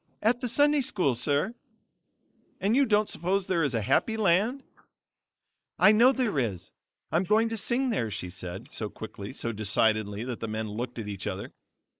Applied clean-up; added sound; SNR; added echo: neural mask model Resemble Enhance denoiser.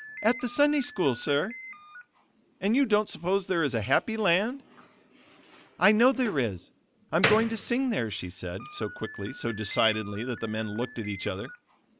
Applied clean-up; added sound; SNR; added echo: none; Slam; 12 dB; none.